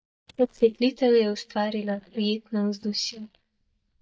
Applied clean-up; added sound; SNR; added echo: neural mask model DeepFilterNet 3.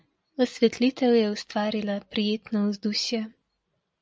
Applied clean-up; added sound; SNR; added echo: none; none; none; none.